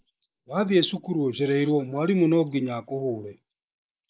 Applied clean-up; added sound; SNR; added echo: neural mask model Resemble Enhance denoiser.